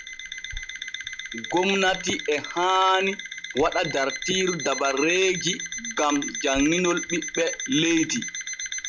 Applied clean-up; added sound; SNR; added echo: classical method log-MMSE.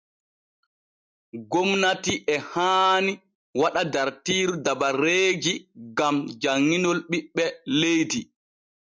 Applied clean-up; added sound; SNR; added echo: none; none; none; none.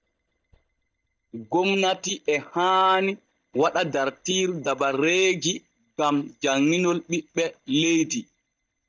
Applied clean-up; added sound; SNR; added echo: neural mask model DeepFilterNet 3.